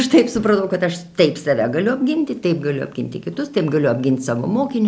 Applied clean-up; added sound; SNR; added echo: none; none; none; none.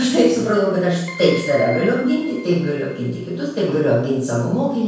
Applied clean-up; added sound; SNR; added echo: none; Keyboard (musical); 16 dB; reverberation time 0.7 s.